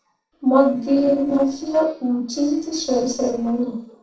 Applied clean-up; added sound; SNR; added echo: neural separator model SepFormer DNS4.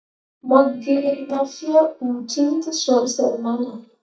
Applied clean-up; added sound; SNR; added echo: neural mask model DeepFilterNet 3.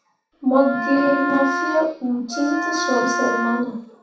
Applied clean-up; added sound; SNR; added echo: none; Wind instrument, woodwind instrument; 4 dB; reverberation time 0.7 s.